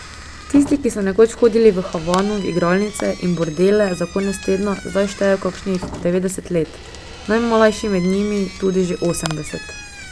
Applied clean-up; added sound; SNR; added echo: none; Rain + Squeak / Slam; 15 dB; none.